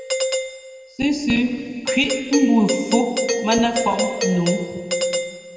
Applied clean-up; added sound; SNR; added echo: none; Doorbell; 3 dB; reverberation time 2.5 s.